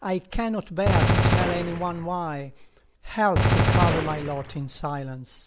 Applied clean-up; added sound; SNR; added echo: none; Gunshot, gunfire; -4 dB; none.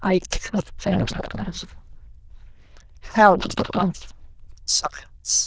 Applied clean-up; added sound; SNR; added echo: neural diffusion model UNIVERSE++.